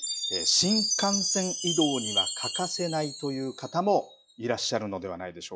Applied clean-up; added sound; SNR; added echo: classical method log-MMSE.